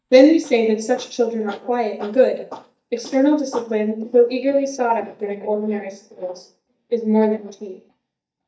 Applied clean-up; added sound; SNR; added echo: neural mask model DeepFilterNet 3.